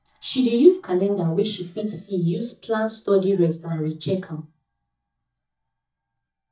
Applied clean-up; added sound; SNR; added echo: neural mask model DeepFilterNet 3.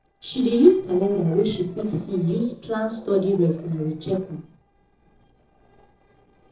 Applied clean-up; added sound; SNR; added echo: neural separator model SepFormer DNS4.